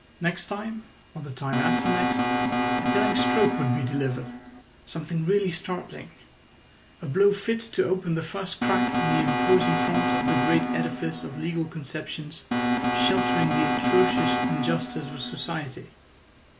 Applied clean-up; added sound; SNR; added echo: none; Alarm; -3 dB; none.